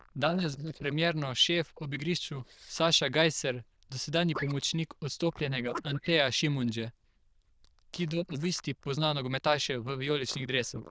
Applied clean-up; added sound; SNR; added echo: neural diffusion model UNIVERSE++.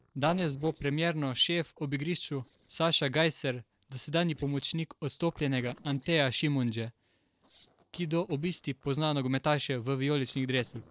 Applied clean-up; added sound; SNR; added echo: neural separator model SepFormer DNS4.